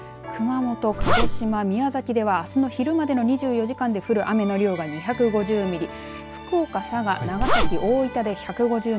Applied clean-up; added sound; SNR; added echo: none; Zipper (clothing); -4 dB; none.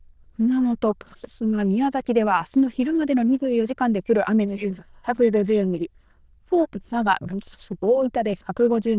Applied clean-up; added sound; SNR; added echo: neural diffusion model UNIVERSE++.